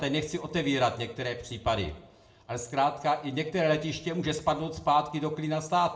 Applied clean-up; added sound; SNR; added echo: none; none; none; reverberation time 0.4 s.